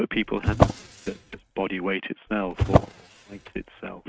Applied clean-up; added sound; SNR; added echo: neural mask model RNNoise.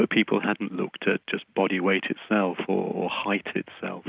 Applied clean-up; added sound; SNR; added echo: none; none; none; none.